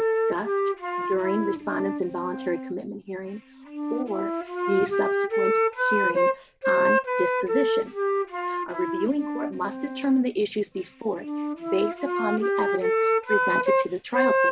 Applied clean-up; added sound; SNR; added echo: none; Wind instrument, woodwind instrument; -3 dB; none.